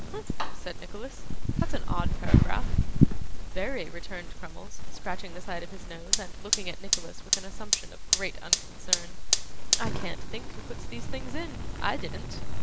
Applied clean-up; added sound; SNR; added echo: none; Fire; 0 dB; none.